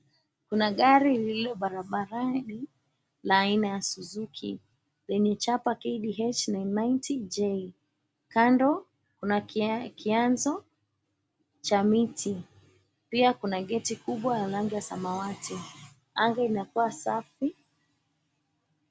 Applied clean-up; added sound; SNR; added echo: none; none; none; none.